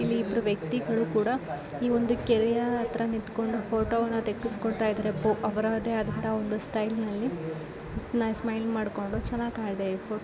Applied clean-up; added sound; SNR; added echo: none; none; none; none.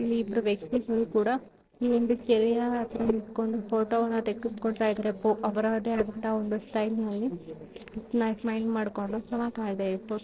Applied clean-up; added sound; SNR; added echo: neural separator model SepFormer DNS4.